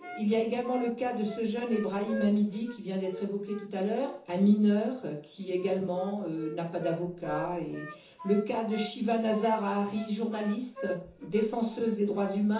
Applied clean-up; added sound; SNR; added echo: none; Wind instrument, woodwind instrument; 15 dB; reverberation time 0.6 s.